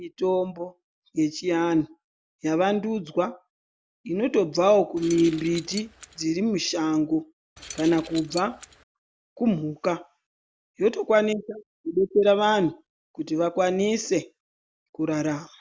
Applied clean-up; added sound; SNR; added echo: none; Keys jangling; 15 dB; none.